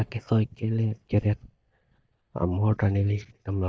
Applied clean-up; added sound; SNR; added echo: neural mask model DeepFilterNet 3.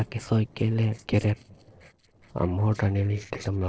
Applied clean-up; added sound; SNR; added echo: neural separator model SepFormer DNS4.